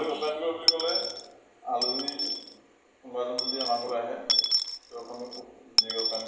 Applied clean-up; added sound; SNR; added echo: none; Coin (dropping) / Dishes, pots, and pans; -3 dB; reverberation time 0.8 s.